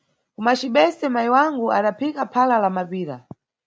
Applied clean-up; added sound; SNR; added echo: none; none; none; none.